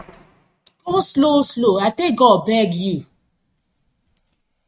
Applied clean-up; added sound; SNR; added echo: neural mask model RNNoise.